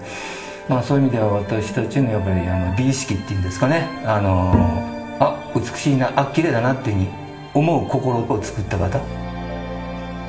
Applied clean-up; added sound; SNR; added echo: none; Bowed string instrument; 5 dB; reverberation time 0.6 s.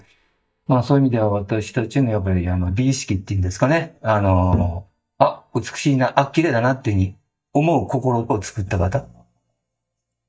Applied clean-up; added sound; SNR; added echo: neural mask model DeepFilterNet 3.